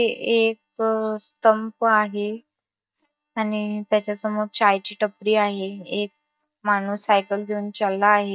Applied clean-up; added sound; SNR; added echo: neural mask model DeepFilterNet 3.